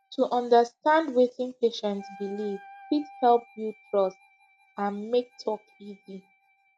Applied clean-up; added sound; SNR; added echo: classical method log-MMSE.